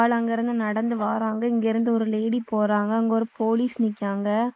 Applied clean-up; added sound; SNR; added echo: neural mask model Resemble Enhance denoiser.